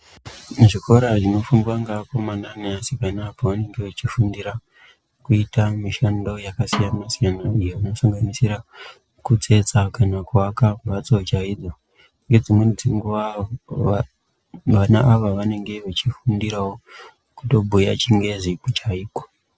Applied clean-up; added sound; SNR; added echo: neural separator model SepFormer DNS4.